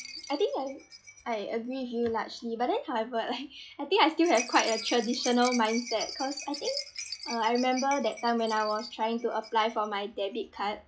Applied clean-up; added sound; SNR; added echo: classical method log-MMSE.